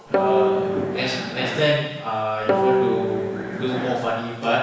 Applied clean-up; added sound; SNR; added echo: none; Guitar; -2 dB; reverberation time 1.1 s.